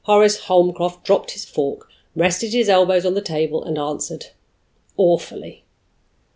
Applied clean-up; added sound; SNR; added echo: none; none; none; none.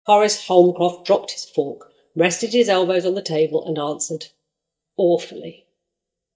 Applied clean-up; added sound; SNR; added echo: neural mask model DeepFilterNet 3.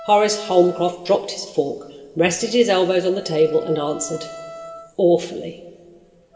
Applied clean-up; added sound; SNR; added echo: none; Wind instrument, woodwind instrument; 19 dB; reverberation time 1.9 s.